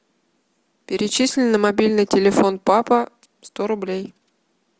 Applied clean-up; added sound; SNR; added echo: none; none; none; none.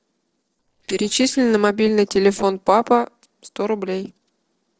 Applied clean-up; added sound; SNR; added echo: neural separator model SepFormer DNS4.